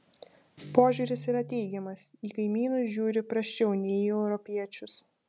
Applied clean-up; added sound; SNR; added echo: none; Guitar; 17 dB; none.